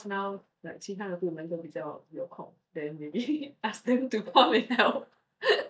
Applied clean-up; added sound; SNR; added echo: neural mask model DeepFilterNet 3.